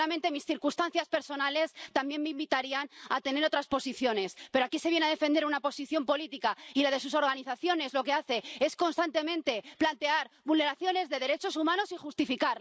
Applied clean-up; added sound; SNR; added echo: none; none; none; none.